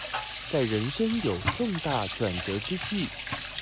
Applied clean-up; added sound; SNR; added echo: none; Sink (filling or washing) / Water tap, faucet; 3 dB; none.